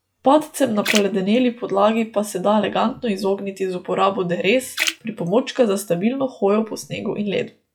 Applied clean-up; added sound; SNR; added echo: classical method log-MMSE.